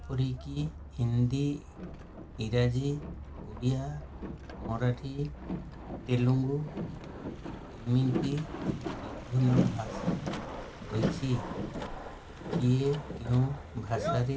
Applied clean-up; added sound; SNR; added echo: none; Boat, Water vehicle; 5 dB; none.